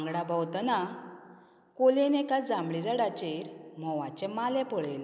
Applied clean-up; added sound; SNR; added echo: none; none; none; none.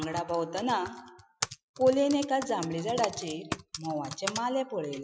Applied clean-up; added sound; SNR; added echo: classical method Wiener filter.